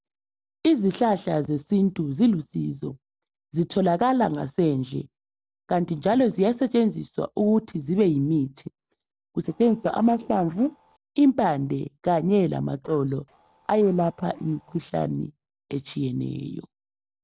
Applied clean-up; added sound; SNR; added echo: neural separator model SepFormer DNS4.